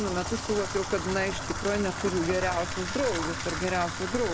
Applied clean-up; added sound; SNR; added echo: none; Bathtub (filling or washing) / Water tap, faucet; 4 dB; none.